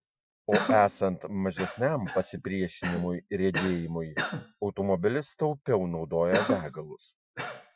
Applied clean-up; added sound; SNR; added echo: classical method Wiener filter.